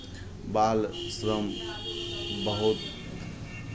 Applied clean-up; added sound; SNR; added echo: none; none; none; none.